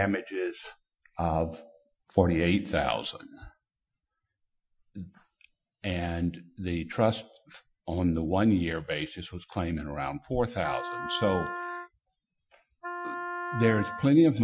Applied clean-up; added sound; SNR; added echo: classical method Wiener filter.